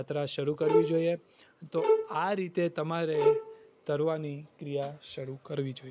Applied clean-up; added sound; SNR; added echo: none; Bowed string instrument; -1 dB; none.